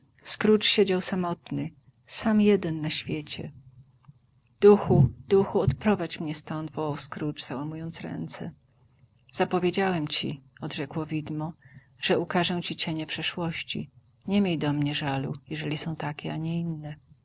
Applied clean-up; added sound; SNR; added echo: none; none; none; none.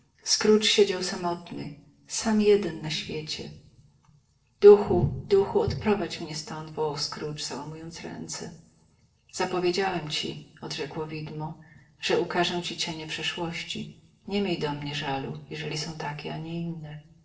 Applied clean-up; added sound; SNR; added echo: none; none; none; reverberation time 0.7 s.